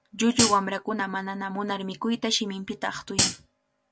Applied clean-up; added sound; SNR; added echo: none; Hi-hat; -2 dB; none.